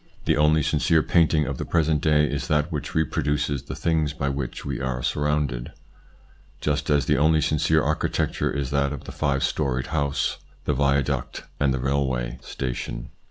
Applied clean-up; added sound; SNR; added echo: neural separator model SepFormer DNS4.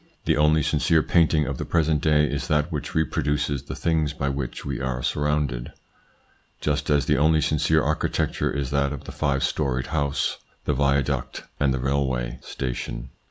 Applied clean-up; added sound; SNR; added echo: none; none; none; none.